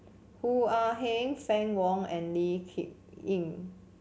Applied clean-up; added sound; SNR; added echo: none; none; none; none.